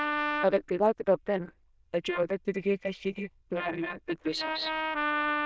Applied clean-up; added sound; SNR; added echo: neural diffusion model UNIVERSE++.